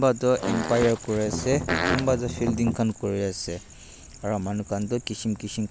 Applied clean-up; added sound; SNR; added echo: none; Strum + Fart; 3 dB; none.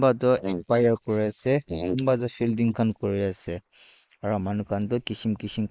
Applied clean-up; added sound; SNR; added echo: neural mask model Resemble Enhance denoiser.